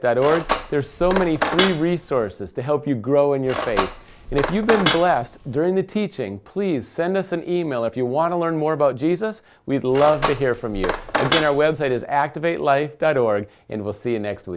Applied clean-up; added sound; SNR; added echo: none; Cutlery, silverware; 4 dB; none.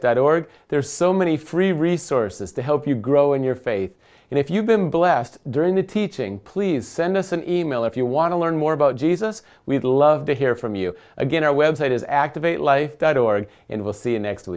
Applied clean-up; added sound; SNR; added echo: none; none; none; none.